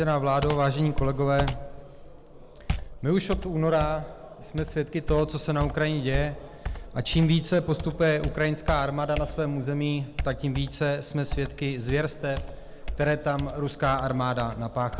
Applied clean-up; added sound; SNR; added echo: none; Computer keyboard; 8 dB; none.